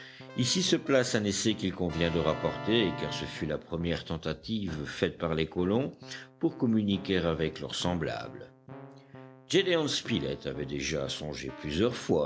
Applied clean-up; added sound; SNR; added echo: none; Keyboard (musical); 15 dB; none.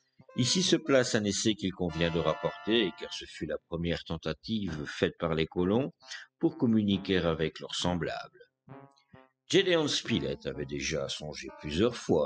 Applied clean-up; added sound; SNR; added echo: classical method spectral subtraction.